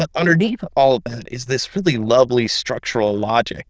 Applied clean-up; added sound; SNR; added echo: neural diffusion model UNIVERSE++.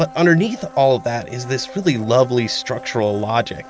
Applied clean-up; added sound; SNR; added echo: none; Domestic sounds, home sounds; 19 dB; none.